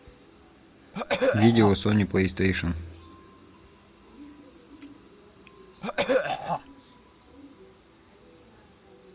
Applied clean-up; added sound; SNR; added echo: none; Cough; -2 dB; none.